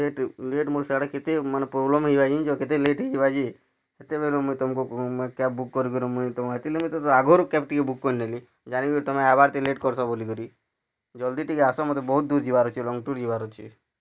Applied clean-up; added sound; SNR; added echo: none; none; none; none.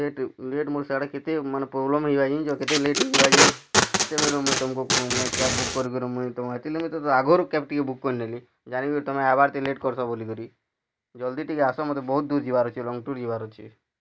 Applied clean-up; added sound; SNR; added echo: none; Packing tape, duct tape; -3 dB; none.